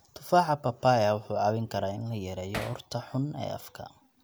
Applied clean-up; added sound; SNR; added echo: none; Hammer; 9 dB; none.